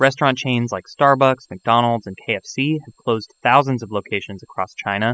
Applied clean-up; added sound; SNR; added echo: classical method spectral subtraction.